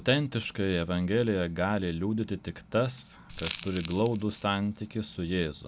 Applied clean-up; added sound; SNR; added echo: none; Crackle; 15 dB; none.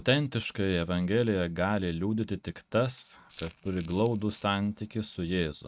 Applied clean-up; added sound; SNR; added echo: neural mask model RNNoise.